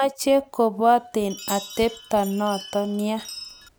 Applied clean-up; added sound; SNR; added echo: none; Chime; 16 dB; none.